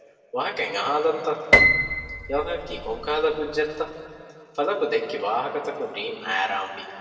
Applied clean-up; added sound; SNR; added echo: none; Piano; -3 dB; reverberation time 2.3 s.